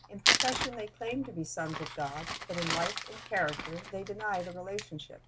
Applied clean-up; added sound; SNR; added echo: none; Crumpling, crinkling; -1 dB; none.